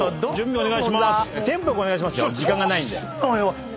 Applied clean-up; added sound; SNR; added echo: none; Wind instrument, woodwind instrument; 18 dB; none.